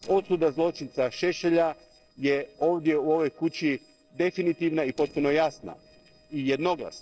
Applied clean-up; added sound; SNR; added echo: neural separator model SepFormer DNS4.